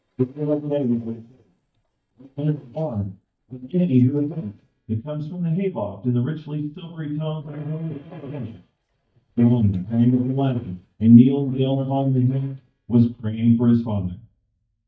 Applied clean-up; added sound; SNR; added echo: neural mask model DeepFilterNet 3.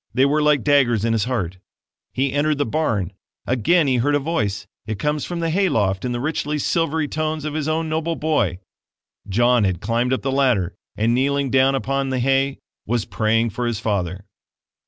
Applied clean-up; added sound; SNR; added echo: none; none; none; none.